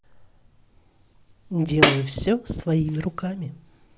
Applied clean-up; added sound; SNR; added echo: none; Tambourine; -1 dB; none.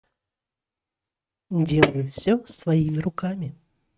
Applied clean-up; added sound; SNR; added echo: neural mask model RNNoise.